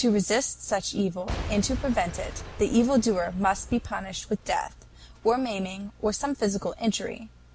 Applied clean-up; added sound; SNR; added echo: none; Shatter / Crushing / Boom; 14 dB; none.